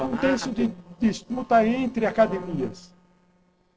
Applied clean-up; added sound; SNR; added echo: neural separator model SepFormer DNS4.